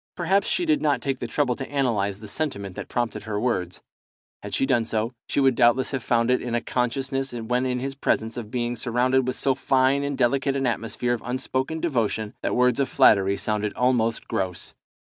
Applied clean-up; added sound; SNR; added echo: none; none; none; none.